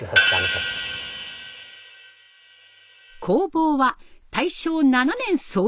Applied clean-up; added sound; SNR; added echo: none; Hi-hat; 0 dB; none.